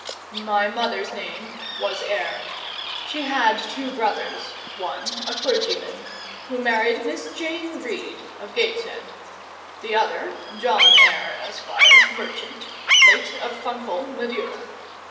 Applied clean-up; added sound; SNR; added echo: none; Bird vocalization, bird call, bird song; -4 dB; reverberation time 1.2 s.